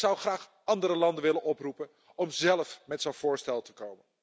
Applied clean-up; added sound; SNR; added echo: none; none; none; none.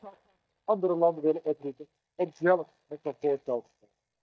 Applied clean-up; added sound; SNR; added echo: neural mask model DeepFilterNet 3.